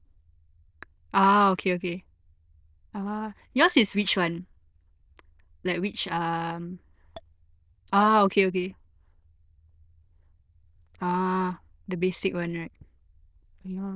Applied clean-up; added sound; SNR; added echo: neural diffusion model UNIVERSE++.